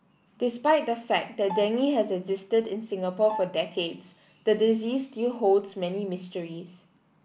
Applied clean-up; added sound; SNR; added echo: none; Bowed string instrument; 15 dB; none.